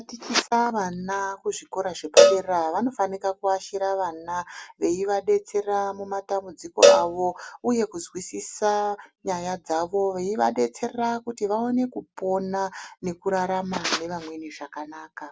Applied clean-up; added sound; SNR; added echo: none; Cowbell; -4 dB; none.